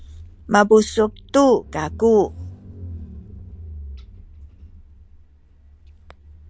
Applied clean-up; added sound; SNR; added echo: none; Engine / Car; 16 dB; none.